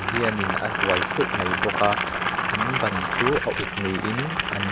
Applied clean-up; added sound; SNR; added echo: none; Boiling; -2 dB; none.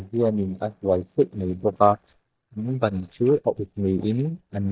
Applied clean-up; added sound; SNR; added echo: neural mask model DeepFilterNet 3.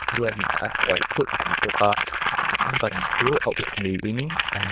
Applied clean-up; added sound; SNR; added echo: neural diffusion model UNIVERSE++.